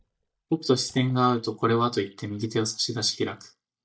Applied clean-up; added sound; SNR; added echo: neural mask model DeepFilterNet 3.